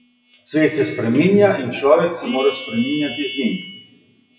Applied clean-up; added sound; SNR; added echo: classical method WPE with log-MMSE.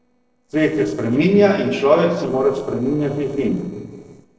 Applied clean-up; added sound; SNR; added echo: neural separator model SepFormer DNS4.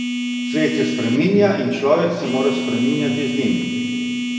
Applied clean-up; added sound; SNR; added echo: none; Telephone; 4 dB; reverberation time 1.9 s.